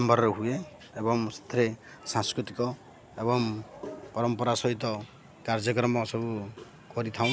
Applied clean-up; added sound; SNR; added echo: none; none; none; none.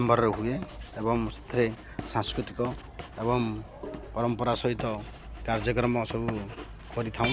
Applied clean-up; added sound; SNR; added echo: none; Writing; 12 dB; none.